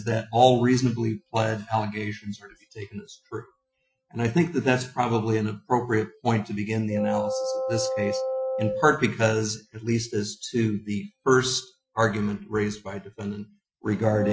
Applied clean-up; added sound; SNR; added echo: classical method Wiener filter.